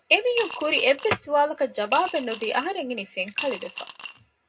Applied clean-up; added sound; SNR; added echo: none; Coin (dropping) / Glass; 8 dB; reverberation time 0.2 s.